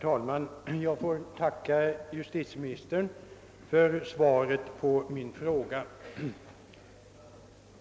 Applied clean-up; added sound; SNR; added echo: none; none; none; none.